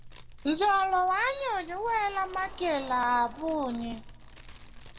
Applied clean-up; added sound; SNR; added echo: none; Fire; 17 dB; reverberation time 0.8 s.